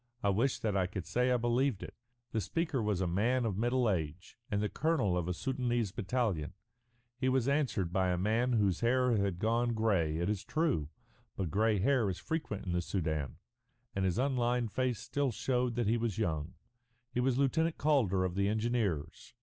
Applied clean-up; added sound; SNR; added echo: none; none; none; none.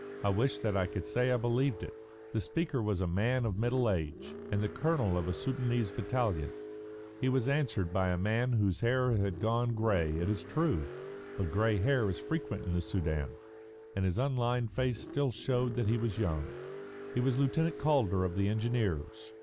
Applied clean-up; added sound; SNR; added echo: none; Car; 13 dB; none.